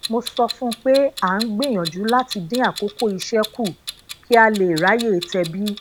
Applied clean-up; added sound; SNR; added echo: none; Clock; 14 dB; none.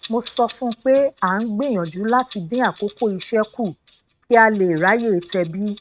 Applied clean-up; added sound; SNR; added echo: neural mask model RNNoise.